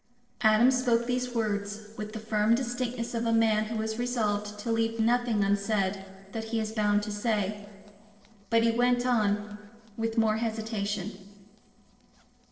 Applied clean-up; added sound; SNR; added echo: neural separator model SepFormer DNS4.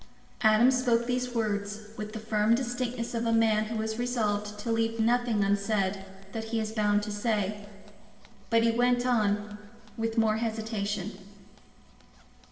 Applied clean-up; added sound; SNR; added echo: none; Zipper (clothing); 17 dB; reverberation time 2.2 s.